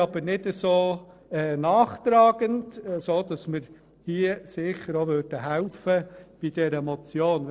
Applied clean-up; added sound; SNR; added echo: neural separator model SepFormer DNS4.